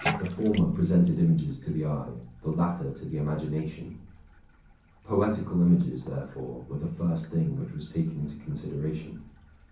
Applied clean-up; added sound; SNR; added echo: none; Bathtub (filling or washing); 15 dB; reverberation time 0.6 s.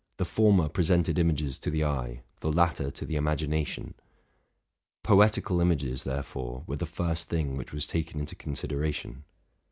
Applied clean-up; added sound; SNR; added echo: none; none; none; none.